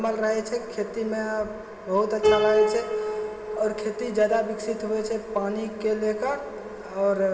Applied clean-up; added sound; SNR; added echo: none; Piano; 4 dB; reverberation time 1.4 s.